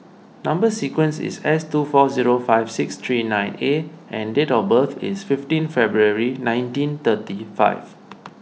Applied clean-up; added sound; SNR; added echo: none; none; none; none.